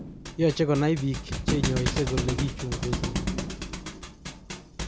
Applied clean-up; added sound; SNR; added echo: none; Thump, thud; 2 dB; none.